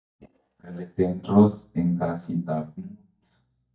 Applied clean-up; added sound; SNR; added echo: neural mask model DeepFilterNet 3.